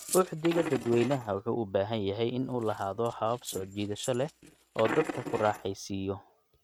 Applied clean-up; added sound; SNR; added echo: neural mask model RNNoise.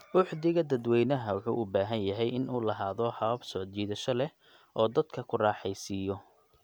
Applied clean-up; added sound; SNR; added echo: none; none; none; none.